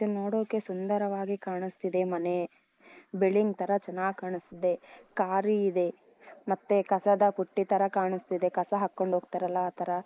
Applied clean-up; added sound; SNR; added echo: neural mask model Resemble Enhance denoiser.